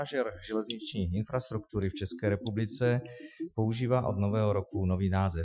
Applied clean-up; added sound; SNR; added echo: classical method Wiener filter.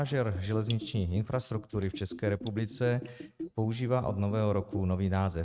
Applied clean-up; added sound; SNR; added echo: neural mask model RNNoise.